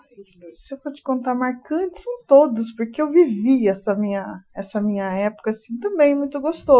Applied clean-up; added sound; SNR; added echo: classical method Wiener filter.